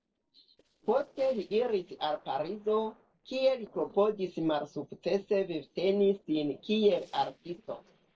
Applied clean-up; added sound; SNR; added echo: neural separator model SepFormer DNS4.